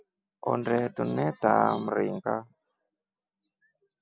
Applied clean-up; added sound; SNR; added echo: none; none; none; none.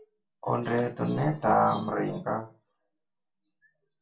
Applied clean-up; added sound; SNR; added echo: none; none; none; reverberation time 0.2 s.